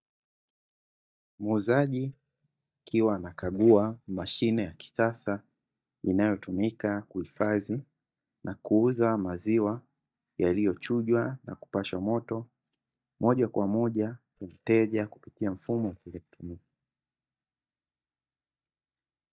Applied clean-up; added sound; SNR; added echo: neural mask model DeepFilterNet 3.